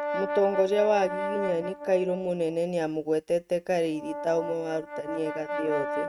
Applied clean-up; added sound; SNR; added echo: neural mask model RNNoise.